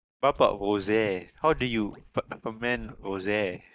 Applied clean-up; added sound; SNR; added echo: neural mask model DeepFilterNet 3.